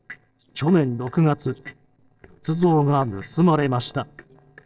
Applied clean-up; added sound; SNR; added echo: neural separator model SepFormer DNS4.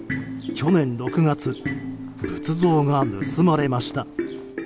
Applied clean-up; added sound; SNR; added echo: none; none; none; none.